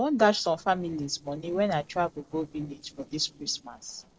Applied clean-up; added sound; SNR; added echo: neural separator model SepFormer DNS4.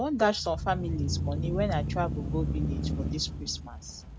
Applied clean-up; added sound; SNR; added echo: none; Engine starting / Accelerating, revving, vroom / Motor vehicle (road); 0 dB; none.